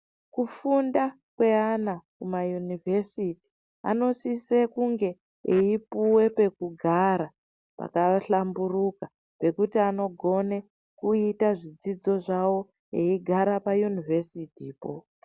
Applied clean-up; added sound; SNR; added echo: none; none; none; none.